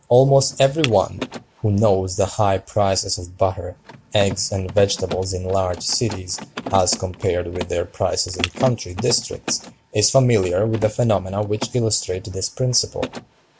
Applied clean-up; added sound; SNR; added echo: none; Shatter + Mechanisms; 14 dB; none.